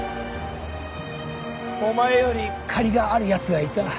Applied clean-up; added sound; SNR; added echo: none; none; none; none.